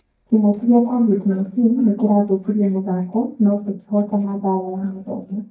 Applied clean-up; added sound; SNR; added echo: neural mask model DeepFilterNet 3.